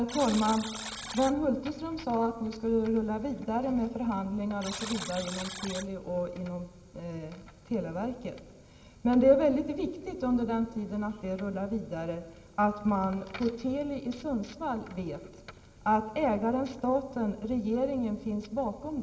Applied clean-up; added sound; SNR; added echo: none; Alarm; 12 dB; reverberation time 2.4 s.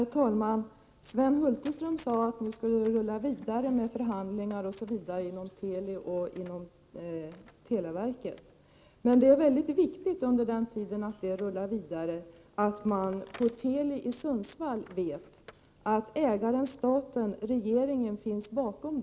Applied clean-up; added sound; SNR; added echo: none; none; none; none.